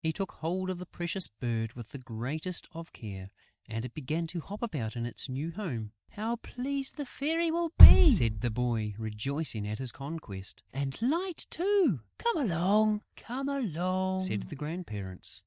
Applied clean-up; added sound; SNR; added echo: neural mask model DeepFilterNet 3.